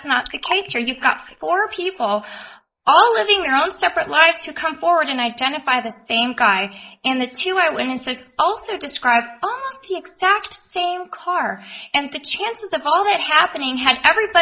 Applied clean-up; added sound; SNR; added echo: neural mask model Resemble Enhance denoiser.